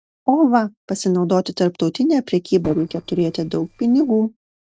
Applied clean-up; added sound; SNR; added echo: neural separator model SepFormer DNS4.